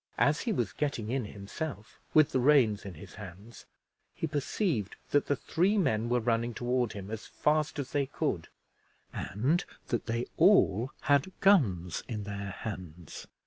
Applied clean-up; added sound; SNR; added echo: none; none; none; none.